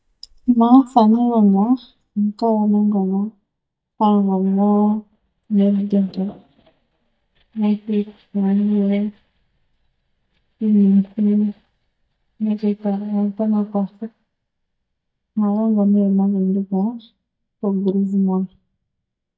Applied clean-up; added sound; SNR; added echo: neural mask model DeepFilterNet 3.